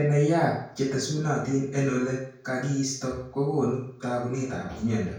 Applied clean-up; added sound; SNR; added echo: none; none; none; reverberation time 0.5 s.